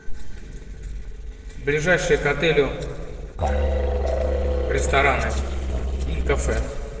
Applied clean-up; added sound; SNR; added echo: neural separator model SepFormer DNS4.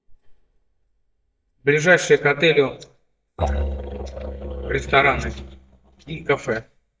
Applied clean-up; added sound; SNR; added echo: neural mask model DeepFilterNet 3.